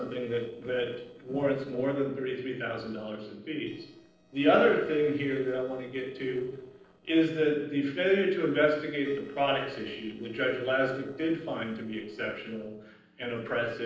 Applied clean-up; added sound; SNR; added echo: neural separator model SepFormer DNS4.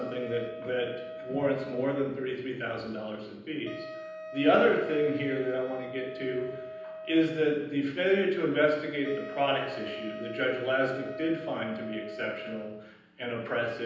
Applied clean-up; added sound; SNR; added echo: none; Wind instrument, woodwind instrument; 12 dB; reverberation time 0.9 s.